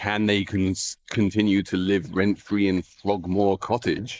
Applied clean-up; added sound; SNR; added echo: neural mask model Resemble Enhance denoiser.